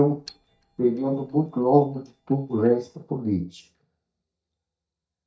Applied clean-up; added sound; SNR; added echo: neural mask model DeepFilterNet 3.